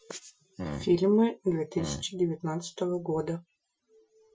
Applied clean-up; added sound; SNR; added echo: classical method Wiener filter.